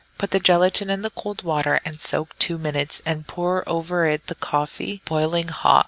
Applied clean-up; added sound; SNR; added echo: none; none; none; none.